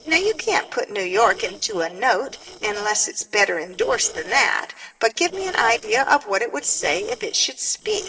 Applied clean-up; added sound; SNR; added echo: neural separator model SepFormer DNS4.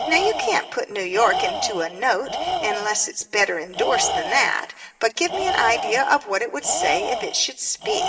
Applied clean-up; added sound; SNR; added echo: none; Tools; 5 dB; reverberation time 1.1 s.